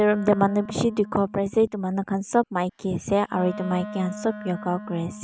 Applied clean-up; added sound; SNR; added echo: none; Wind instrument, woodwind instrument; 15 dB; none.